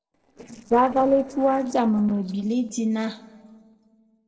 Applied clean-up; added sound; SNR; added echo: neural separator model SepFormer DNS4.